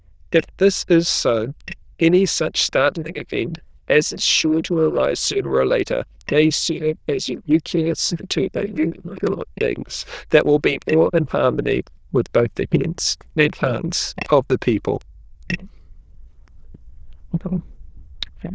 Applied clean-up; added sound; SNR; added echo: neural diffusion model UNIVERSE++.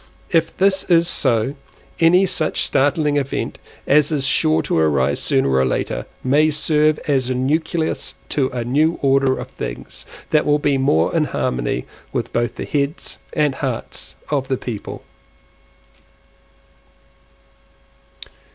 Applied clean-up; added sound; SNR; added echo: none; none; none; none.